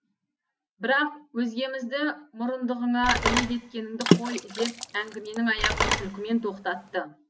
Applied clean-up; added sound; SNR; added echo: none; Water / Splash, splatter + Telephone; -1 dB; none.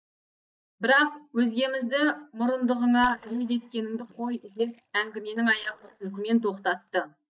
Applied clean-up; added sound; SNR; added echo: neural mask model DeepFilterNet 3.